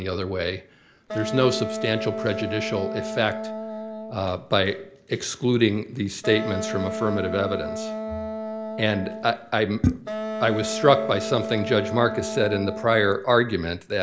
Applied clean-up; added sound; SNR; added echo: none; Wind instrument, woodwind instrument; 7 dB; none.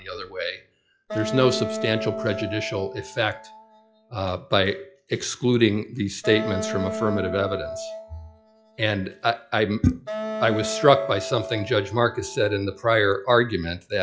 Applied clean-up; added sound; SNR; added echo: classical method log-MMSE.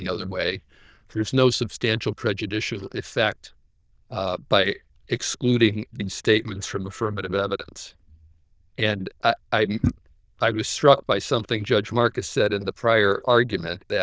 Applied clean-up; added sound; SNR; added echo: neural diffusion model UNIVERSE++.